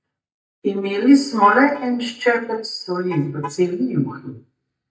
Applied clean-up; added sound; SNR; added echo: neural mask model DeepFilterNet 3.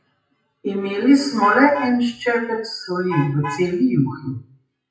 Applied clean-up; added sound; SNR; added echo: classical method WPE with log-MMSE.